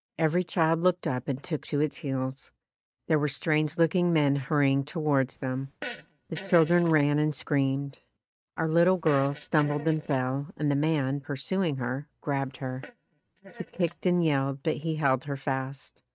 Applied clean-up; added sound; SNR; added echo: neural mask model RNNoise.